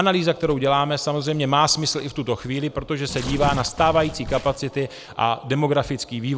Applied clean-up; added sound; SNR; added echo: none; Tearing; 14 dB; none.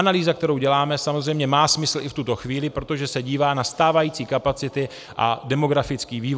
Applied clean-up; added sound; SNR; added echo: none; none; none; none.